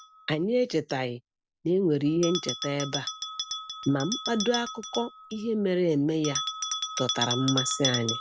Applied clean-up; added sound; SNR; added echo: none; Bell; 7 dB; none.